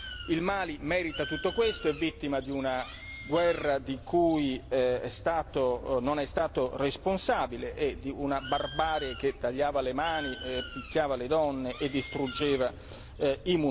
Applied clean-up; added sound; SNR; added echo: none; Bird; 13 dB; none.